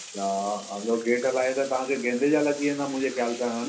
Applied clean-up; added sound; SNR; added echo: none; Bathtub (filling or washing); 16 dB; reverberation time 0.3 s.